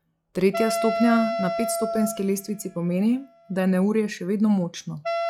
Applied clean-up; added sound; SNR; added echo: classical method log-MMSE.